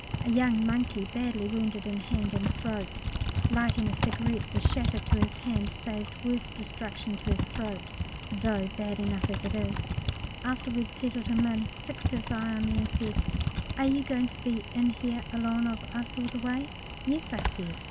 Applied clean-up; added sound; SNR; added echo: none; Typing; 2 dB; none.